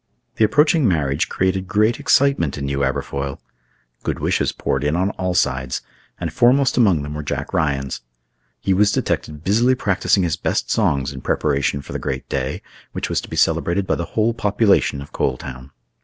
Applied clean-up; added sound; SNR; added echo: none; none; none; none.